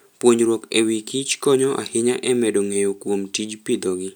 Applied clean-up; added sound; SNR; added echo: none; none; none; none.